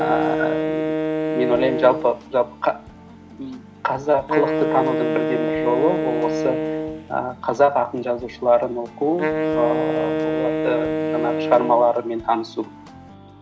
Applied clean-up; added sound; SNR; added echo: none; Wind instrument, woodwind instrument; 2 dB; none.